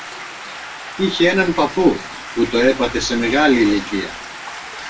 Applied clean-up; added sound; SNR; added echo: none; Stream; 13 dB; reverberation time 0.2 s.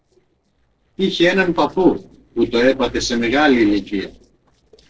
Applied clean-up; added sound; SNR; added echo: neural separator model SepFormer DNS4.